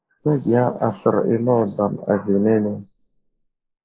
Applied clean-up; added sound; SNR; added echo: neural mask model Resemble Enhance denoiser.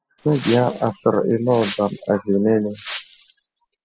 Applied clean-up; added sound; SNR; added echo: classical method spectral subtraction.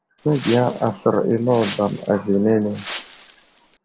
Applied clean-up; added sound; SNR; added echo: none; Wind; 13 dB; none.